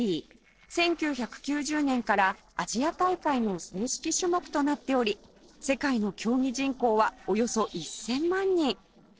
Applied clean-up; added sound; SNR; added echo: neural separator model SepFormer DNS4.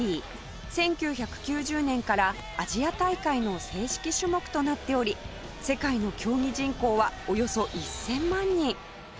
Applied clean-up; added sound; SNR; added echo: none; none; none; none.